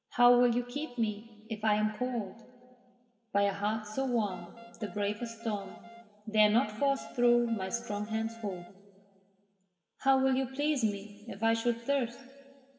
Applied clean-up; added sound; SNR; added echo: none; Wind instrument, woodwind instrument; 18 dB; reverberation time 2.0 s.